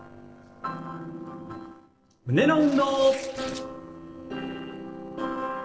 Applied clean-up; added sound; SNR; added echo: neural separator model SepFormer DNS4.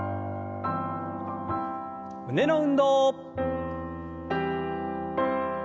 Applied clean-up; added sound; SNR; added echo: none; none; none; none.